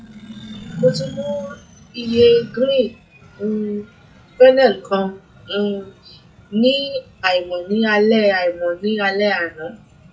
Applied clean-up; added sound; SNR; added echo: classical method WPE with log-MMSE.